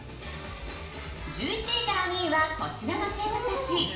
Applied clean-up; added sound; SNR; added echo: none; Wind instrument, woodwind instrument; 16 dB; reverberation time 0.7 s.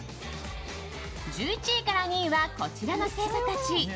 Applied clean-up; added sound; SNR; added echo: none; none; none; none.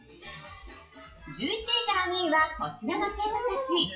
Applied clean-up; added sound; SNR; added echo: classical method WPE with log-MMSE.